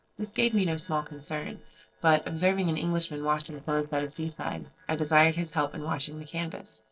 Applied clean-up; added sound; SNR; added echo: neural separator model SepFormer DNS4.